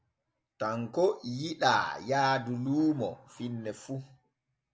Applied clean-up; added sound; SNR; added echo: none; none; none; none.